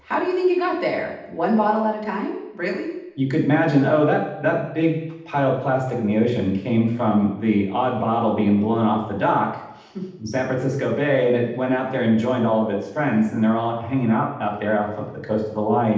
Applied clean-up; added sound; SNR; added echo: none; none; none; reverberation time 0.8 s.